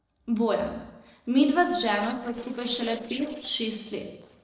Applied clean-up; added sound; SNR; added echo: neural separator model SepFormer DNS4.